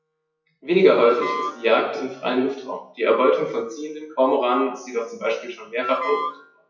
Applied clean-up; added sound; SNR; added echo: classical method WPE with log-MMSE.